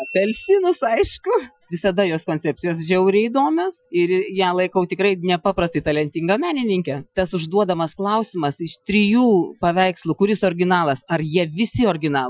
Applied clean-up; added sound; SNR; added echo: classical method Wiener filter.